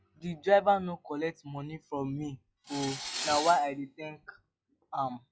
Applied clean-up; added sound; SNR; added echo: classical method log-MMSE.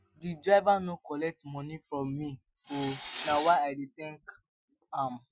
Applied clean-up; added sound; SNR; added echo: classical method Wiener filter.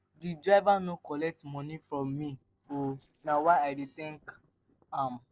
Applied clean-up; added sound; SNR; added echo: neural separator model SepFormer DNS4.